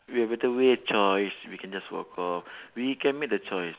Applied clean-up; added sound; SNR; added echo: none; none; none; none.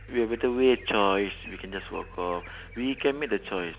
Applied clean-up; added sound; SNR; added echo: none; Vehicle + Bird vocalization, bird call, bird song; 18 dB; none.